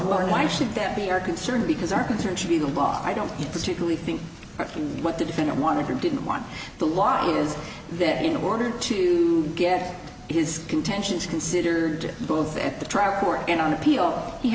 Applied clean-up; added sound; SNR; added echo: none; none; none; none.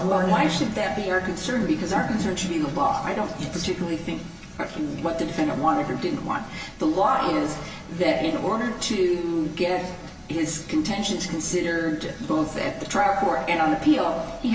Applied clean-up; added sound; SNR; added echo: none; none; none; reverberation time 0.2 s.